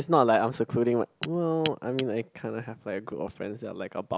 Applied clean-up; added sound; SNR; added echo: none; none; none; none.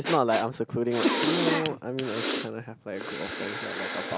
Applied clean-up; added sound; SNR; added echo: none; Cough + Breathing; 1 dB; none.